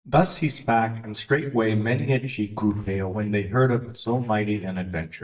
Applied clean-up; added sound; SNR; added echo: neural mask model DeepFilterNet 3.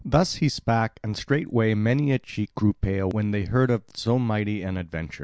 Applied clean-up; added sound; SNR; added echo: none; none; none; none.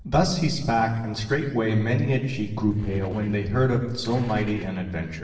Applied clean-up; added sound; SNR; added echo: neural separator model SepFormer DNS4.